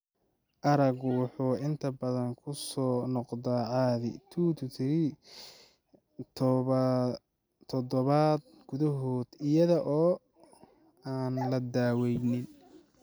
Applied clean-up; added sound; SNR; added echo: none; none; none; none.